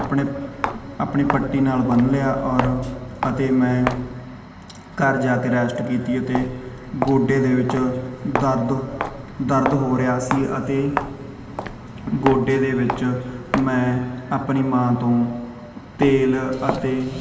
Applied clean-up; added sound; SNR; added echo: none; Walk, footsteps; 10 dB; reverberation time 2.0 s.